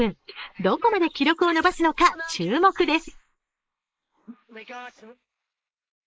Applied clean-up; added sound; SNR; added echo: neural mask model Resemble Enhance denoiser.